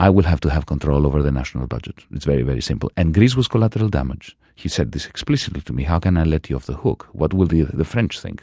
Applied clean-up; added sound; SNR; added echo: none; none; none; none.